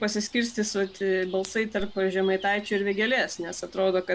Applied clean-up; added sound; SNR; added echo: none; Gull, seagull; 19 dB; none.